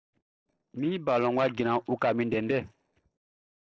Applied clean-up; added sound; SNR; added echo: neural separator model SepFormer DNS4.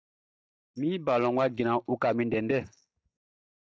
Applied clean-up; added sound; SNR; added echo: neural mask model DeepFilterNet 3.